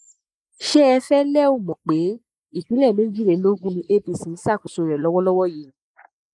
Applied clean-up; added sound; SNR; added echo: neural mask model Resemble Enhance denoiser.